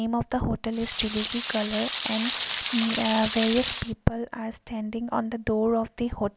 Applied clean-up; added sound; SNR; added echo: none; Rain; -1 dB; none.